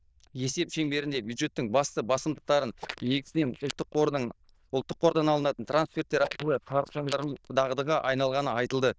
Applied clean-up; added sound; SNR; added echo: neural diffusion model UNIVERSE++.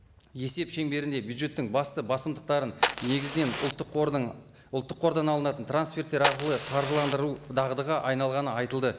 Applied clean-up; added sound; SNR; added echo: none; Fire; 3 dB; none.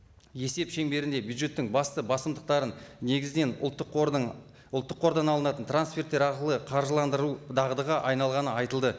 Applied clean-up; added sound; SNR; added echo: none; none; none; none.